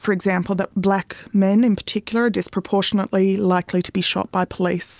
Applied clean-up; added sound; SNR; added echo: none; none; none; none.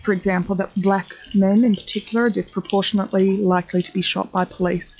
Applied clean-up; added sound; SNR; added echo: classical method log-MMSE.